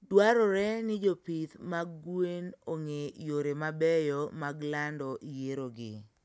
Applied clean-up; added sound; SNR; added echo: none; none; none; none.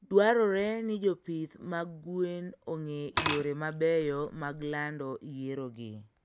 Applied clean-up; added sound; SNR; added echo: none; Glass / Liquid; 5 dB; none.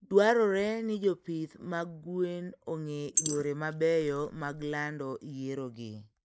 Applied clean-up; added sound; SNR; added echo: neural mask model Resemble Enhance denoiser.